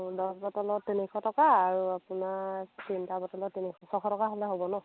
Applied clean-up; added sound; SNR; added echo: none; none; none; none.